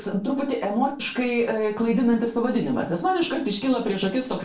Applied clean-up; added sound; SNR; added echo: neural separator model SepFormer DNS4.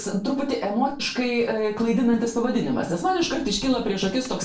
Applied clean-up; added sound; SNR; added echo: none; Hammer; 20 dB; reverberation time 0.3 s.